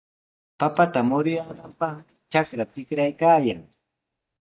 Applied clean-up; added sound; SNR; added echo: neural mask model DeepFilterNet 3.